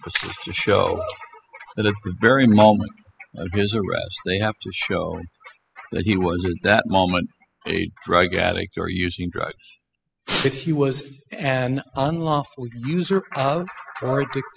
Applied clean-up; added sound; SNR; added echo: classical method spectral subtraction.